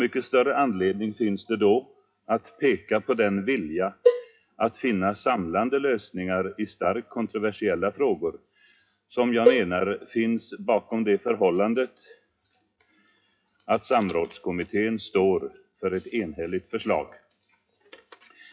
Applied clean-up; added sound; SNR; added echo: classical method WPE with log-MMSE.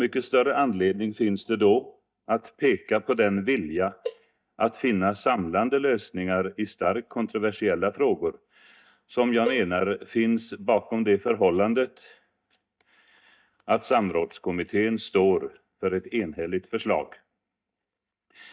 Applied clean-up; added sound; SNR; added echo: neural mask model DeepFilterNet 3.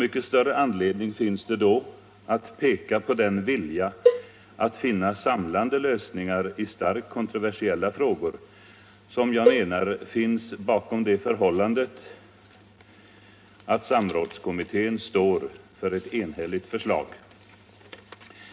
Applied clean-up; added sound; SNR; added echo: none; Cowbell; 0 dB; reverberation time 0.3 s.